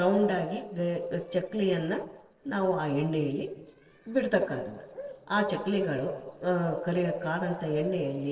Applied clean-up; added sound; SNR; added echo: neural separator model SepFormer DNS4.